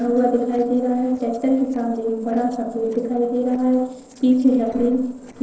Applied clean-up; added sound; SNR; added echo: neural separator model SepFormer DNS4.